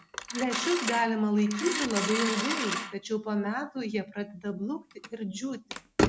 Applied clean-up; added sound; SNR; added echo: none; Telephone; 2 dB; none.